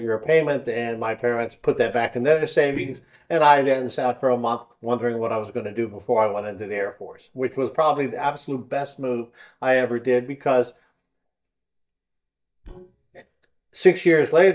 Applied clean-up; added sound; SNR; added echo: neural mask model DeepFilterNet 3.